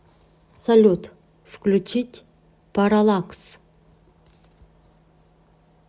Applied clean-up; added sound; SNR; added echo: none; none; none; none.